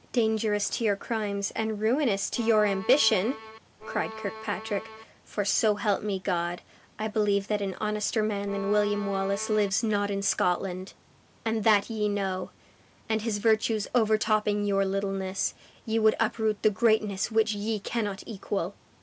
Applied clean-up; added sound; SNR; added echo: none; Bowed string instrument; 12 dB; none.